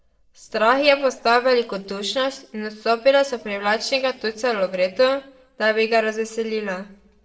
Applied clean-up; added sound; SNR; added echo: neural separator model SepFormer DNS4.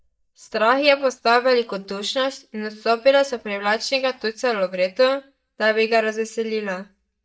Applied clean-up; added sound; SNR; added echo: neural mask model DeepFilterNet 3.